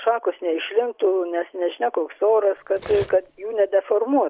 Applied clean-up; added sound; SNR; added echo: none; Cutlery, silverware; 17 dB; none.